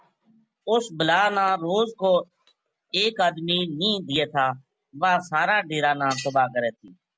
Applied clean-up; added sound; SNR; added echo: none; none; none; none.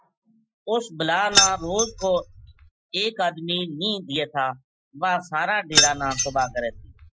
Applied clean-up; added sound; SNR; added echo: classical method Wiener filter.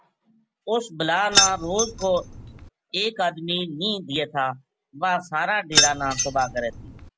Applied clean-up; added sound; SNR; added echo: none; Keys jangling; -2 dB; none.